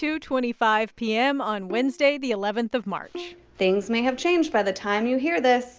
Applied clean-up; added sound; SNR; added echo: none; Bowed string instrument; 19 dB; none.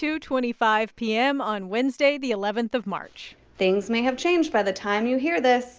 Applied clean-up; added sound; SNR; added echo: none; none; none; none.